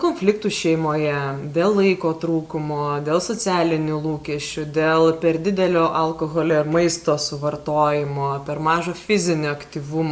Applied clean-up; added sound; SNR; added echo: none; none; none; none.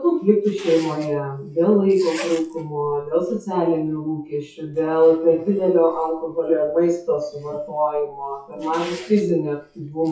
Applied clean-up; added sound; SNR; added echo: classical method WPE with log-MMSE.